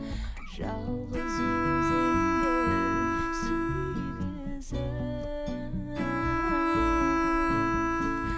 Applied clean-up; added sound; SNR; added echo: none; Bowed string instrument; -3 dB; none.